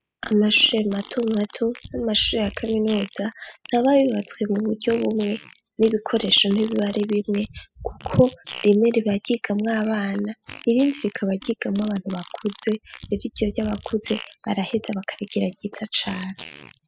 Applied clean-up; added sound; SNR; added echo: classical method spectral subtraction.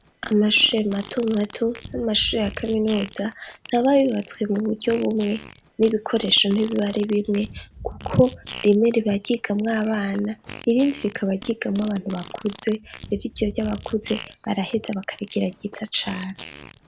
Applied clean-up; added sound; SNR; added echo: none; Fart; 17 dB; none.